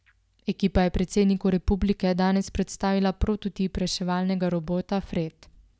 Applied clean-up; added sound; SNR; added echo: none; none; none; none.